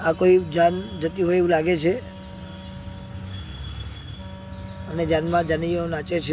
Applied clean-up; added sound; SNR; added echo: none; Wind instrument, woodwind instrument; 18 dB; none.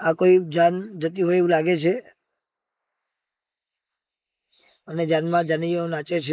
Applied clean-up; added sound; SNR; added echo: neural mask model Resemble Enhance denoiser.